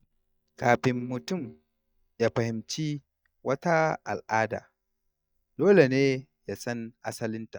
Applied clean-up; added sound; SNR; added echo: neural mask model DeepFilterNet 3.